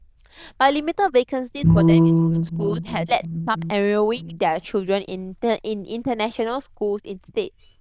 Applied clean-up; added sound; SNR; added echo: neural diffusion model UNIVERSE++.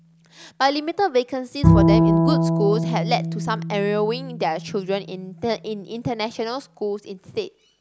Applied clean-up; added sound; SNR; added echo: none; Bowed string instrument; -2 dB; none.